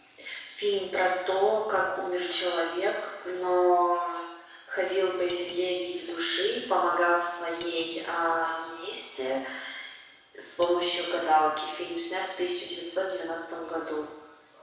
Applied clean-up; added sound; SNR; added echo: none; Cutlery, silverware; 18 dB; reverberation time 1.0 s.